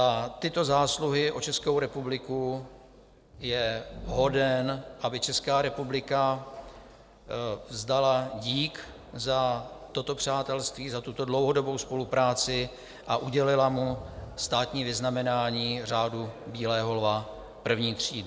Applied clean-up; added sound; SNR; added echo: none; none; none; none.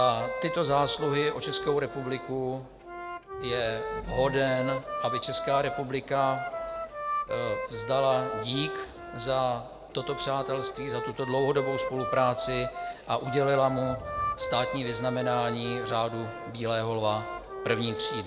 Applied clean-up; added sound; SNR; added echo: none; Wind instrument, woodwind instrument; 6 dB; none.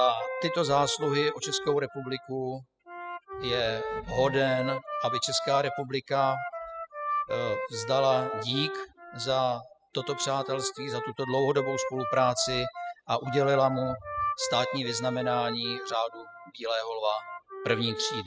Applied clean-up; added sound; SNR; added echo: classical method spectral subtraction.